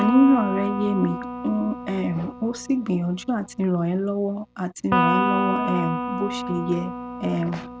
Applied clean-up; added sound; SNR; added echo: none; Electric guitar; 5 dB; none.